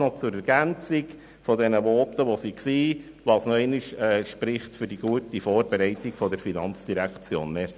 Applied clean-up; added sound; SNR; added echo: none; none; none; none.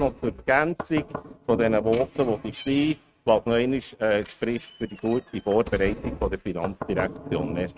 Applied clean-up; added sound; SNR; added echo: neural mask model RNNoise.